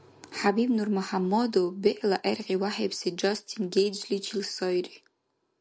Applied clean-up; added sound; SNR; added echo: none; none; none; none.